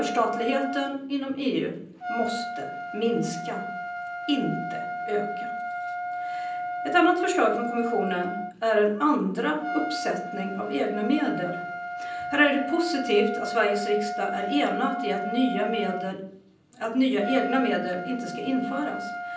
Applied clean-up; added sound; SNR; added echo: none; Trumpet; 6 dB; reverberation time 0.6 s.